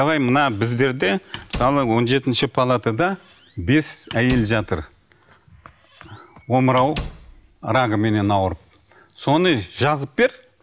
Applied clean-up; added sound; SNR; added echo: none; Squeak / Slam; 16 dB; none.